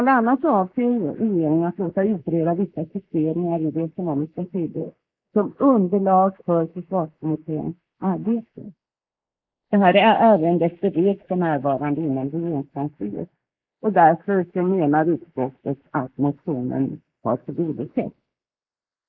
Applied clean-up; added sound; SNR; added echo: neural mask model Resemble Enhance denoiser.